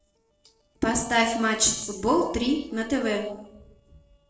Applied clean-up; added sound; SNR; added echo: neural separator model SepFormer DNS4.